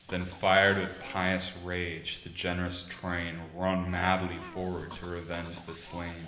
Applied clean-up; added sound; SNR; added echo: none; Cough; 18 dB; reverberation time 1.1 s.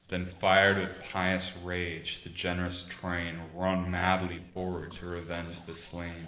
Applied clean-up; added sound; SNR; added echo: neural separator model SepFormer DNS4.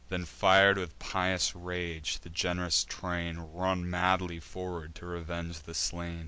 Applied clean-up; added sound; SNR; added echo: none; none; none; none.